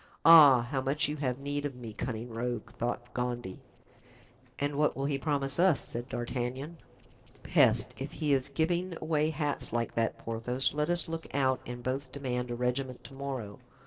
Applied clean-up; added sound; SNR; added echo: neural separator model SepFormer DNS4.